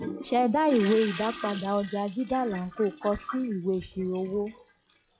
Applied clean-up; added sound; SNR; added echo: classical method log-MMSE.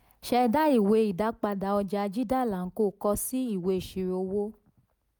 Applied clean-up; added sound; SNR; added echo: none; none; none; none.